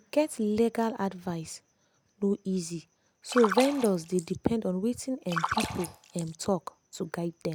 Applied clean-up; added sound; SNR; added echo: none; Splash, splatter; 5 dB; none.